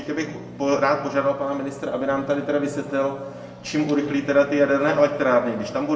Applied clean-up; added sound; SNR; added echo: none; Electric guitar / Strum; 19 dB; reverberation time 0.7 s.